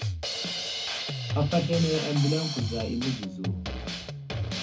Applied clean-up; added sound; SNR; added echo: none; Drum kit; 2 dB; reverberation time 0.3 s.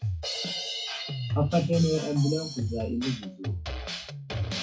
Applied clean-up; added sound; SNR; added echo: classical method WPE with log-MMSE.